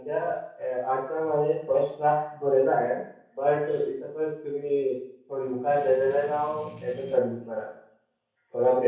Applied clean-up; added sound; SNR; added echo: none; Strum; 18 dB; reverberation time 0.6 s.